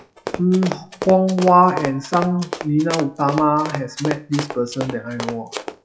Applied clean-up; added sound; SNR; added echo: classical method log-MMSE.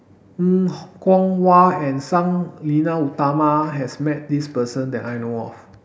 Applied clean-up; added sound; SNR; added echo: none; none; none; none.